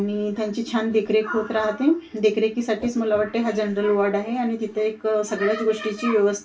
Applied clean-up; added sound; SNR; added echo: none; Whoosh, swoosh, swish; 19 dB; reverberation time 0.2 s.